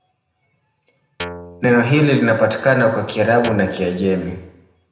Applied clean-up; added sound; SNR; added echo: none; Guitar; 15 dB; reverberation time 0.8 s.